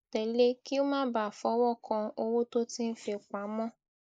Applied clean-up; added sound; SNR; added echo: neural mask model Resemble Enhance denoiser.